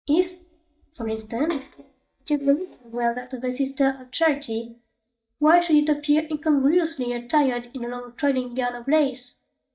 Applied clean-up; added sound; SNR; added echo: neural mask model DeepFilterNet 3.